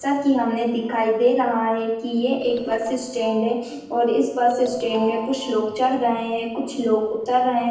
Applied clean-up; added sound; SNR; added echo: neural separator model SepFormer DNS4.